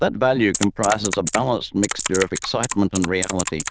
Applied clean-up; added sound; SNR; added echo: neural diffusion model UNIVERSE++.